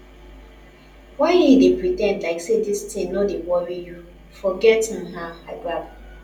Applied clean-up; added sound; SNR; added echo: none; none; none; reverberation time 0.2 s.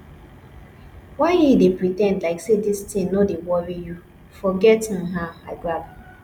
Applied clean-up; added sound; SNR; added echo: none; none; none; none.